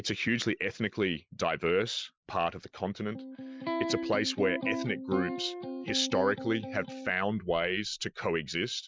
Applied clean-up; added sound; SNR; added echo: classical method Wiener filter.